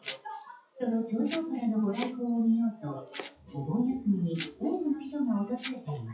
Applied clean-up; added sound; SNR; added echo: classical method WPE with log-MMSE.